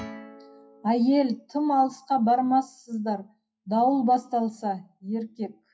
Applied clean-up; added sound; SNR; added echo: classical method WPE with log-MMSE.